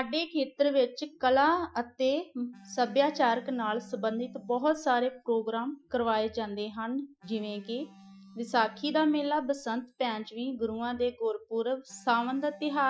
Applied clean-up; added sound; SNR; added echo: classical method Wiener filter.